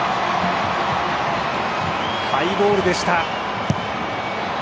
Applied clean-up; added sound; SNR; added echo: none; none; none; none.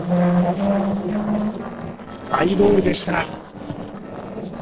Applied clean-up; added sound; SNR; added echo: neural separator model SepFormer DNS4.